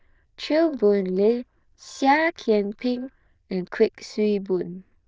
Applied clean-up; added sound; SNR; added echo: neural diffusion model UNIVERSE++.